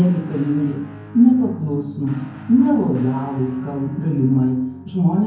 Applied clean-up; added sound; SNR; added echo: none; Guitar; 18 dB; reverberation time 0.9 s.